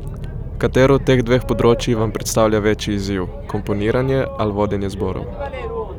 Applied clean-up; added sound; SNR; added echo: none; Boat, Water vehicle; 9 dB; none.